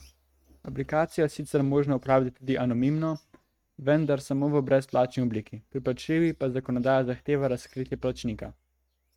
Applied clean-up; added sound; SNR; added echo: neural mask model RNNoise.